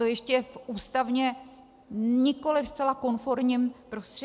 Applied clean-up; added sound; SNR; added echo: none; none; none; none.